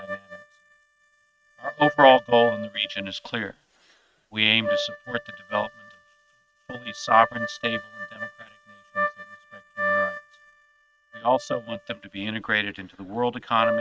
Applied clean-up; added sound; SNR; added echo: neural mask model RNNoise.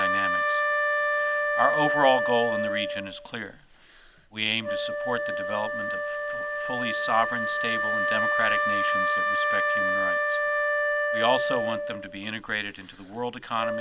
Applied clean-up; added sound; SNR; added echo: none; Wind instrument, woodwind instrument; -4 dB; none.